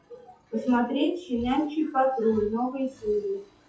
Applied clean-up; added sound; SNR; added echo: classical method WPE with log-MMSE.